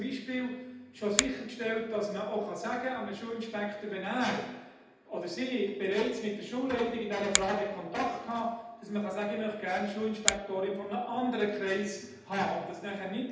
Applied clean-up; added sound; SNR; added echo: none; Finger snapping; 3 dB; reverberation time 0.8 s.